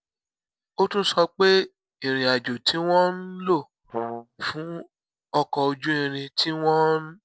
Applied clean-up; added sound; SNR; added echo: neural separator model SepFormer DNS4.